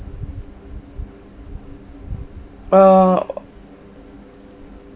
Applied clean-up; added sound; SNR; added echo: none; none; none; none.